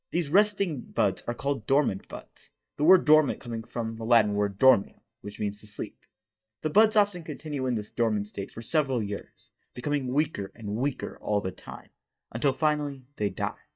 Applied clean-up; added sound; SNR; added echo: neural mask model DeepFilterNet 3.